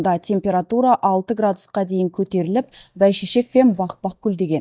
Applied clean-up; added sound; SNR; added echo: neural mask model DeepFilterNet 3.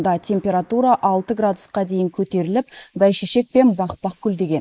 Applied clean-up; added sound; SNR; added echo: neural mask model Resemble Enhance denoiser.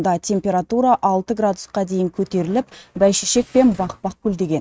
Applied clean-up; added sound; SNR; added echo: neural mask model RNNoise.